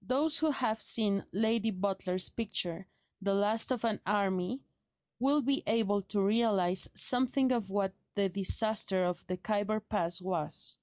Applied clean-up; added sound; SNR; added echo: none; none; none; none.